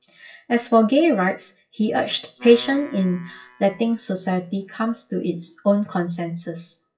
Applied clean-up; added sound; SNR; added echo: classical method WPE with log-MMSE.